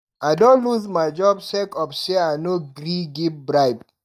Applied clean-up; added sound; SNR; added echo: neural mask model DeepFilterNet 3.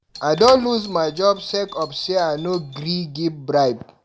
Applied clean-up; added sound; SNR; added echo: none; Thump, thud + Doorbell; 16 dB; none.